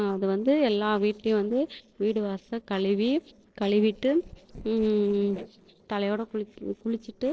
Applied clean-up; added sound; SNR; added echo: neural separator model SepFormer DNS4.